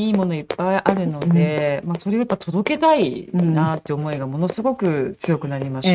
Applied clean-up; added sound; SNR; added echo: neural mask model RNNoise.